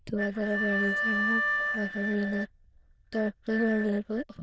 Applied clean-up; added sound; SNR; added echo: neural diffusion model UNIVERSE++.